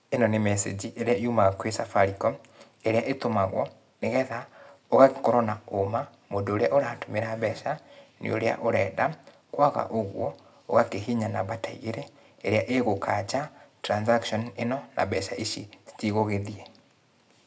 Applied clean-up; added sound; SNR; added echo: none; none; none; none.